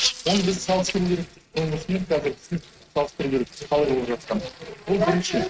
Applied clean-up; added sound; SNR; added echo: neural mask model RNNoise.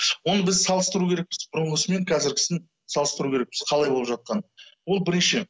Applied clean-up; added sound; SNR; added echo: none; none; none; none.